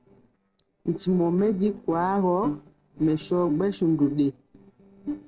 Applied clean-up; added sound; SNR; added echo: neural separator model SepFormer DNS4.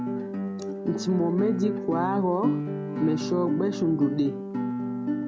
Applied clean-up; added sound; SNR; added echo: none; Guitar; 2 dB; none.